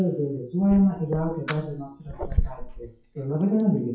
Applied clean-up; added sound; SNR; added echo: classical method WPE with log-MMSE.